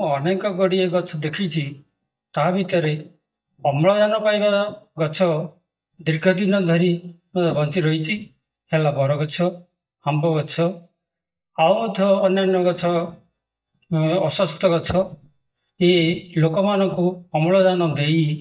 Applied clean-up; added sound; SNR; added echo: neural mask model DeepFilterNet 3.